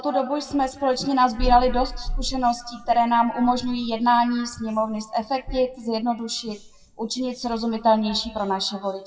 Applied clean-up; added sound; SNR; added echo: classical method WPE with log-MMSE.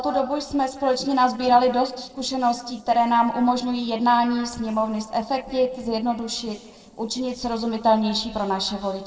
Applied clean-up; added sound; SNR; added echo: neural separator model SepFormer DNS4.